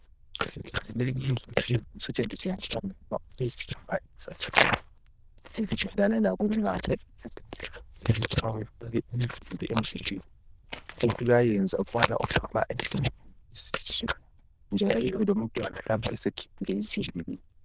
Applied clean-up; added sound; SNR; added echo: neural diffusion model UNIVERSE++.